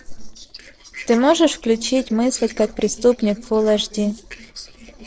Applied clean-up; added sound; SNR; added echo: neural separator model SepFormer DNS4.